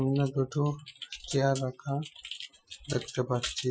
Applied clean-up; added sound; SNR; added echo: classical method Wiener filter.